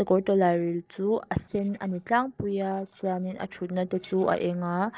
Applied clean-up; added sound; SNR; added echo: neural separator model SepFormer DNS4.